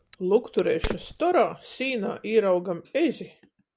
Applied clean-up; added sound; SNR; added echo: none; Crack; 14 dB; none.